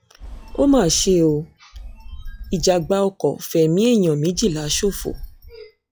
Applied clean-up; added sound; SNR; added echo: classical method log-MMSE.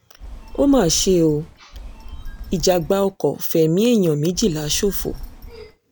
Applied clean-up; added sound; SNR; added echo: none; Telephone; 14 dB; none.